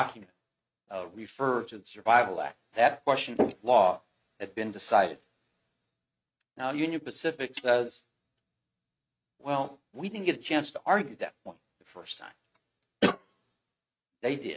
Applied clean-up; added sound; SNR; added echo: neural mask model RNNoise.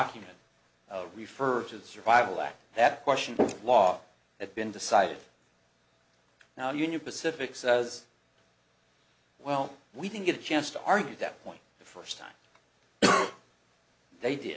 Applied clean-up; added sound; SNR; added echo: none; none; none; none.